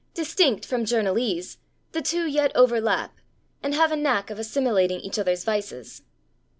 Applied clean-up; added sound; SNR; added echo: none; none; none; none.